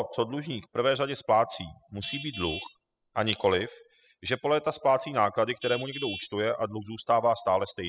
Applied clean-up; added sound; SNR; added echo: classical method spectral subtraction.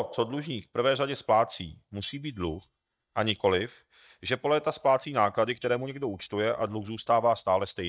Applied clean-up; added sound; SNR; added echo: neural mask model DeepFilterNet 3.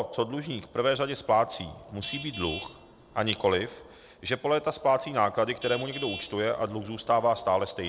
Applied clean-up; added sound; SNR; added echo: none; Traffic noise, roadway noise / Vehicle horn, car horn, honking; 14 dB; none.